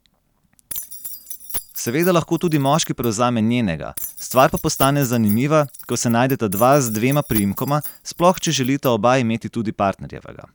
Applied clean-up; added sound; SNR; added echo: none; Keys jangling; 13 dB; none.